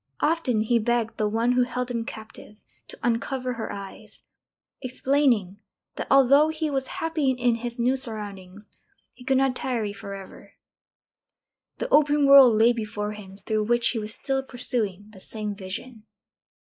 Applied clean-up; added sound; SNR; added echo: neural mask model Resemble Enhance denoiser.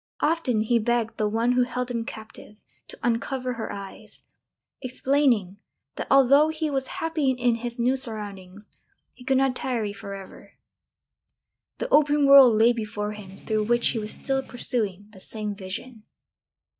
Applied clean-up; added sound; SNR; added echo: neural mask model DeepFilterNet 3.